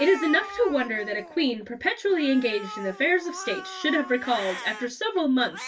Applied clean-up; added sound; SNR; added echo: none; Cat; 14 dB; reverberation time 0.1 s.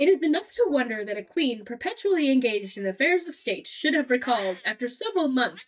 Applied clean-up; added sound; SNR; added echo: neural mask model DeepFilterNet 3.